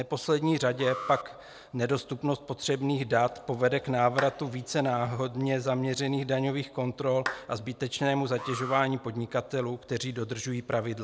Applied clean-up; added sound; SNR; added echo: none; Clapping + Alarm; 13 dB; none.